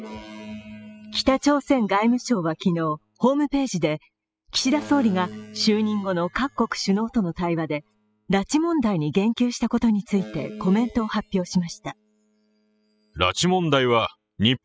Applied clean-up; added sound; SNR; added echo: classical method spectral subtraction.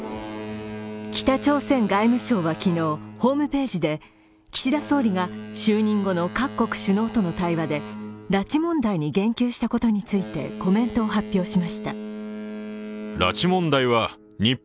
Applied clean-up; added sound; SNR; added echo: none; Boat, Water vehicle; 12 dB; none.